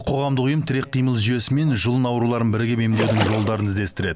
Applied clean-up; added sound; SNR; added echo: none; Splash, splatter; 6 dB; none.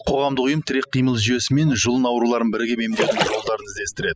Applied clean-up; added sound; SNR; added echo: classical method spectral subtraction.